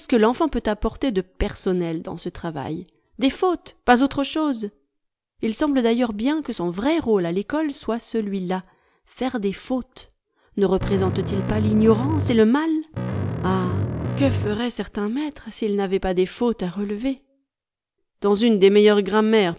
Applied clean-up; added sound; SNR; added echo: none; Bass guitar; 3 dB; none.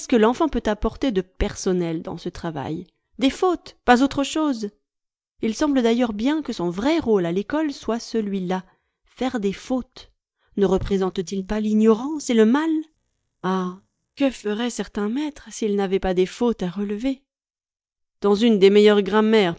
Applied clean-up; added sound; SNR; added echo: neural mask model DeepFilterNet 3.